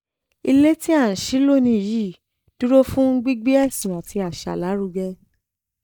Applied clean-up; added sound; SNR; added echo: neural mask model DeepFilterNet 3.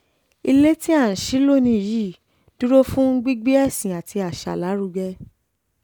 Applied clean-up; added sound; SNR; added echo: none; none; none; none.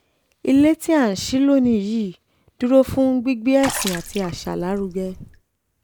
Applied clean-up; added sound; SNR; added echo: none; Water / Splash, splatter; 12 dB; none.